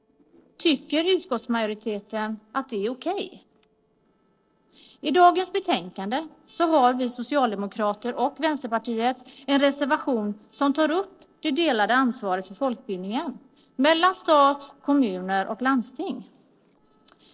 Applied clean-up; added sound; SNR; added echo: neural separator model SepFormer DNS4.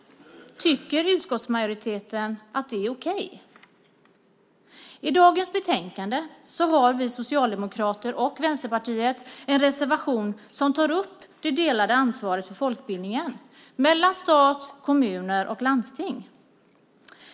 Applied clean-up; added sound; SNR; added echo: none; none; none; none.